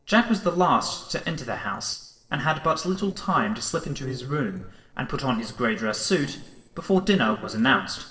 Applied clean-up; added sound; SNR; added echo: neural separator model SepFormer DNS4.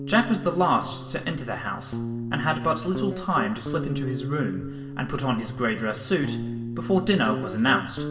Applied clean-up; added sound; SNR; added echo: none; Guitar; 7 dB; reverberation time 0.9 s.